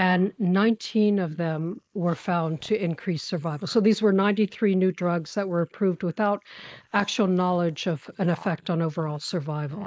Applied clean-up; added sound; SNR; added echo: neural mask model Resemble Enhance denoiser.